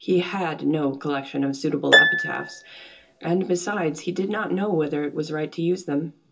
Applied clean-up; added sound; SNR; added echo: none; Harp; 0 dB; reverberation time 0.2 s.